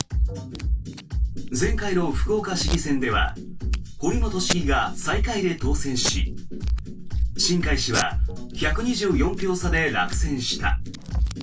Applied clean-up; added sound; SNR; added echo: none; Packing tape, duct tape; 15 dB; reverberation time 0.1 s.